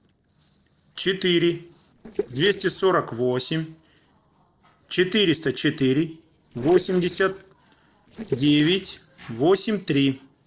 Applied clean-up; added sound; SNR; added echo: neural separator model SepFormer DNS4.